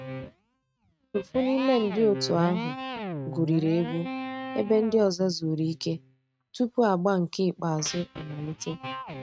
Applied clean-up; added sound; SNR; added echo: neural mask model RNNoise.